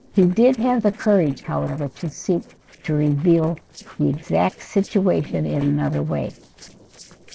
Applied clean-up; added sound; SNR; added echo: neural separator model SepFormer DNS4.